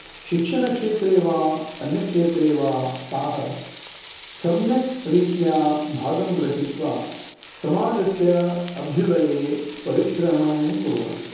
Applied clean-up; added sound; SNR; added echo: none; Frying (food); 15 dB; reverberation time 0.9 s.